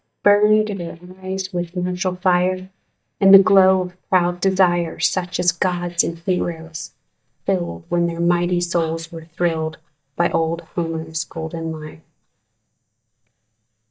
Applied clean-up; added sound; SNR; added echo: neural mask model DeepFilterNet 3.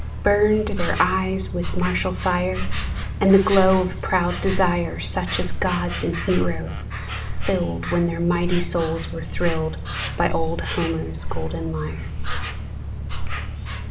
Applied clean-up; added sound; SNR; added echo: none; Insect; 2 dB; reverberation time 0.6 s.